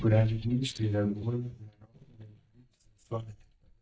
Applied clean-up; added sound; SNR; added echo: neural mask model DeepFilterNet 3.